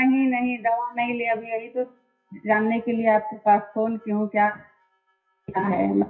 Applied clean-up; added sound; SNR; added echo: classical method WPE with log-MMSE.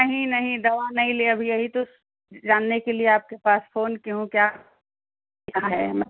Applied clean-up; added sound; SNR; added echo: none; none; none; none.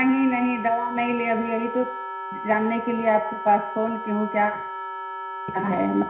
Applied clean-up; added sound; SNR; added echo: none; Wind instrument, woodwind instrument; 8 dB; reverberation time 0.5 s.